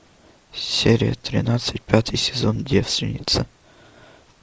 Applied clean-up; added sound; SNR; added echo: none; none; none; none.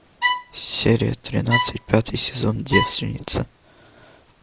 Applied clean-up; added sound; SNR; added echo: none; Bowed string instrument; 3 dB; none.